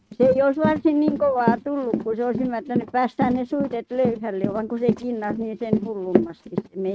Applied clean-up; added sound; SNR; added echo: neural mask model RNNoise.